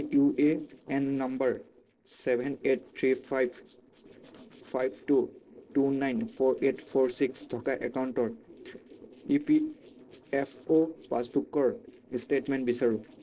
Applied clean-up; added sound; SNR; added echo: neural separator model SepFormer DNS4.